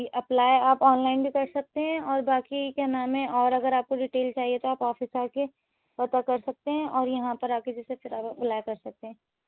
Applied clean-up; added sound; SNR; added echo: none; none; none; none.